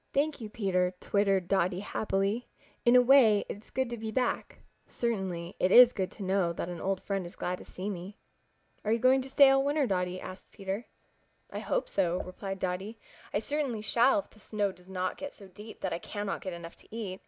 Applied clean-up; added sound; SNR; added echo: none; none; none; none.